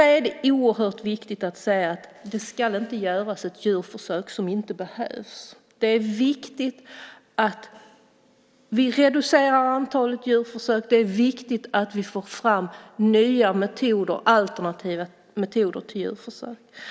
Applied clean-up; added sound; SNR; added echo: none; none; none; none.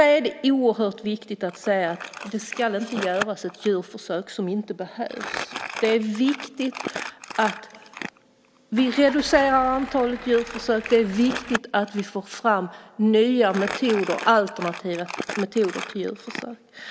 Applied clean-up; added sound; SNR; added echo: none; Engine starting / Car + Crumpling, crinkling; 13 dB; none.